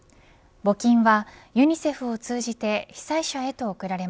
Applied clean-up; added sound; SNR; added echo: none; none; none; none.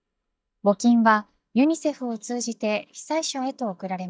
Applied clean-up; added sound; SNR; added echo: neural mask model DeepFilterNet 3.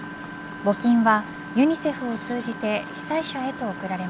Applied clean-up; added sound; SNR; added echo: none; Engine; 11 dB; none.